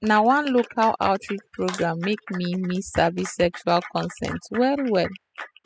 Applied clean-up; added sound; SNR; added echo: classical method spectral subtraction.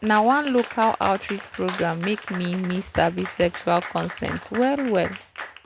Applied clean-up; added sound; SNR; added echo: none; Applause / Crowd + Clapping; 13 dB; none.